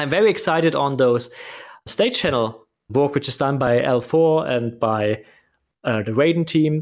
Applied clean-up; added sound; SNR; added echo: none; none; none; none.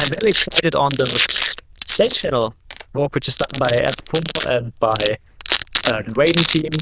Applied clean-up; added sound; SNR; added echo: neural diffusion model UNIVERSE++.